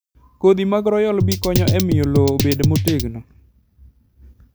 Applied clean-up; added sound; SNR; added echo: none; Drum kit; -1 dB; none.